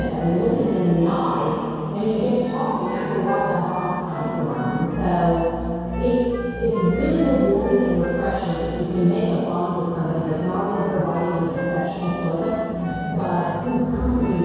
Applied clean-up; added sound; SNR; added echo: none; Wind instrument, woodwind instrument; 13 dB; reverberation time 2.0 s.